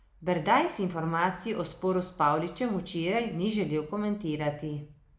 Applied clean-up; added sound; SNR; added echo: none; none; none; none.